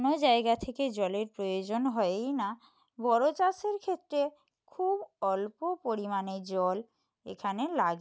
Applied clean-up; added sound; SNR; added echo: none; none; none; none.